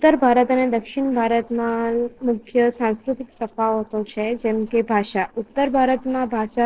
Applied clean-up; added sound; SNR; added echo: neural separator model SepFormer DNS4.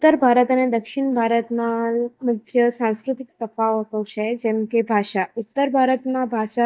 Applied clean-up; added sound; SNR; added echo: neural mask model DeepFilterNet 3.